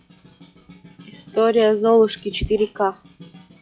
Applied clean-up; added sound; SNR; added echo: classical method log-MMSE.